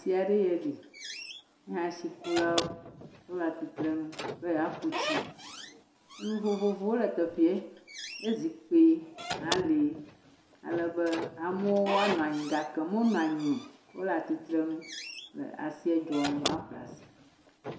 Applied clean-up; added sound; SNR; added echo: none; Squeak / Slam; 10 dB; reverberation time 0.6 s.